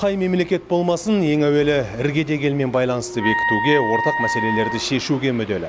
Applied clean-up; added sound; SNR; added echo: none; Wind instrument, woodwind instrument; 4 dB; none.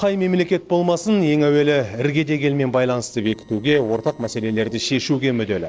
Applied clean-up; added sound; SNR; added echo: neural separator model SepFormer DNS4.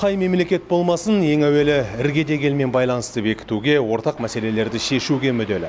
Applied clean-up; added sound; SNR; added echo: none; none; none; none.